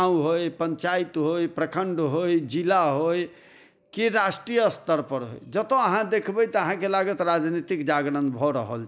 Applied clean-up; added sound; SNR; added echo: none; none; none; none.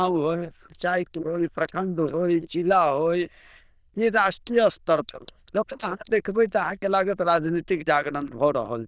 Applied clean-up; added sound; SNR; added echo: neural diffusion model UNIVERSE++.